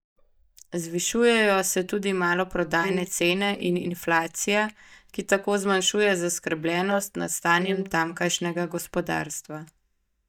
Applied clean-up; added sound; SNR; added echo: neural mask model DeepFilterNet 3.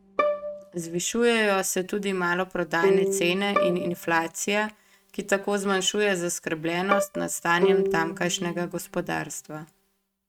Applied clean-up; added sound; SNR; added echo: neural mask model RNNoise.